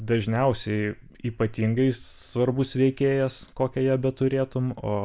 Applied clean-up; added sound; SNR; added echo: none; none; none; none.